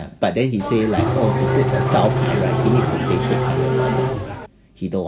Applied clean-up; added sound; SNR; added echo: none; Race car, auto racing / Engine starting; -3 dB; reverberation time 0.7 s.